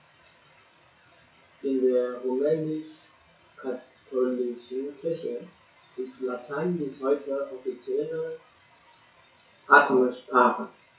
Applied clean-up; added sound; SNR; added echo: classical method WPE with log-MMSE.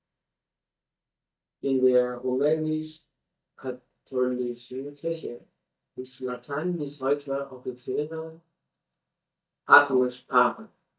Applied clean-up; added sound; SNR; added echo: neural mask model DeepFilterNet 3.